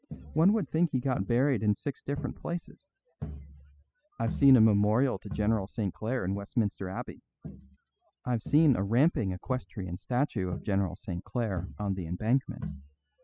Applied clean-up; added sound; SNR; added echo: classical method spectral subtraction.